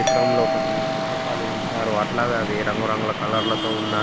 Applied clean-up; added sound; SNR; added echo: none; Traffic noise, roadway noise + Doorbell; -2 dB; none.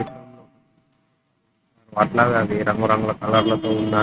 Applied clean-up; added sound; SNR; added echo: neural mask model RNNoise.